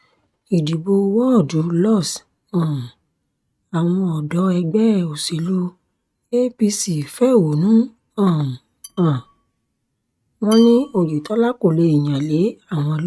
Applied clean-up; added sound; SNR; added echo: neural mask model RNNoise.